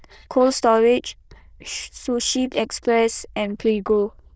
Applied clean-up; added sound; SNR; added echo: neural diffusion model UNIVERSE++.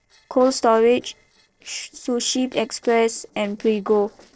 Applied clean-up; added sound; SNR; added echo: neural separator model SepFormer DNS4.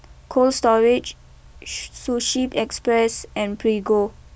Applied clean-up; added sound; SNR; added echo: none; none; none; none.